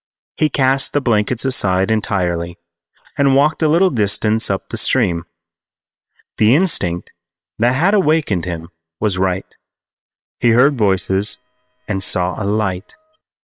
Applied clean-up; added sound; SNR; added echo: neural separator model SepFormer WHAM!.